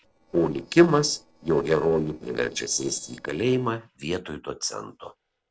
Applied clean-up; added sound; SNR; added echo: neural separator model SepFormer DNS4.